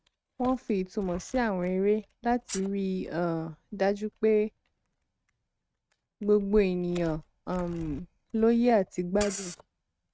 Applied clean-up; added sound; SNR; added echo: neural mask model RNNoise.